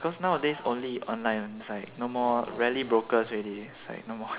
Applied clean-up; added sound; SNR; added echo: none; none; none; none.